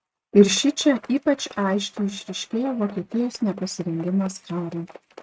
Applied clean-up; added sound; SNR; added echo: neural mask model RNNoise.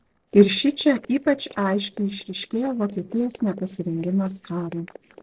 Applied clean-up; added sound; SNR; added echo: neural separator model SepFormer DNS4.